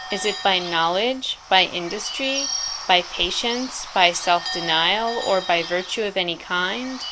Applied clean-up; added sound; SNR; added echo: none; Bird / Bell; 10 dB; none.